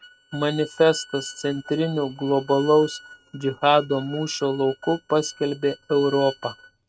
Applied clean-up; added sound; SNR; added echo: neural mask model RNNoise.